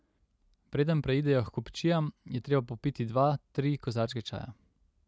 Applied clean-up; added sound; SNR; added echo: none; none; none; none.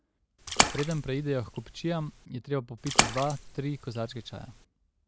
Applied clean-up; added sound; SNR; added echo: none; Splash, splatter; -2 dB; none.